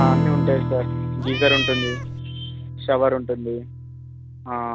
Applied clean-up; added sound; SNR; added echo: none; Strum + Cat; 0 dB; none.